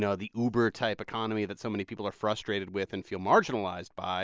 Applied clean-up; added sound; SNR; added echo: none; none; none; none.